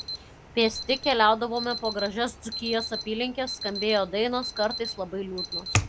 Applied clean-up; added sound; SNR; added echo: none; Alarm; 7 dB; none.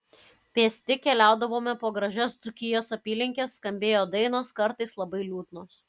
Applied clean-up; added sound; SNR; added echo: none; none; none; none.